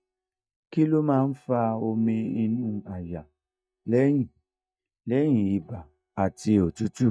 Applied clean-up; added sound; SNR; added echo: neural mask model DeepFilterNet 3.